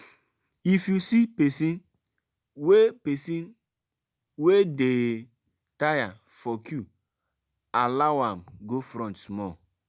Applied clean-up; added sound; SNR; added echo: none; none; none; none.